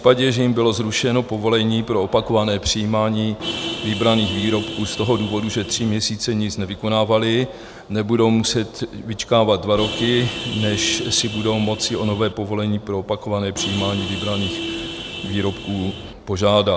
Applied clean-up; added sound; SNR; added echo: none; Vehicle horn, car horn, honking; 8 dB; none.